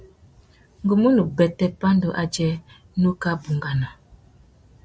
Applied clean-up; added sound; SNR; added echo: none; none; none; none.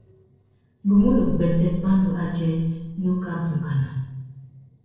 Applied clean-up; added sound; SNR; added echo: neural separator model SepFormer DNS4.